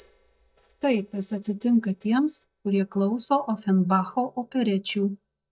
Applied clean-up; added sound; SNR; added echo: neural mask model DeepFilterNet 3.